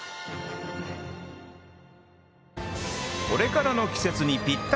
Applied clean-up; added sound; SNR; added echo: none; none; none; none.